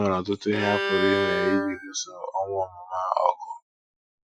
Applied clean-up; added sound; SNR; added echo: classical method Wiener filter.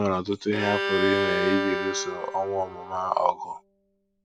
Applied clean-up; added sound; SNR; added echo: none; Bowed string instrument; 3 dB; none.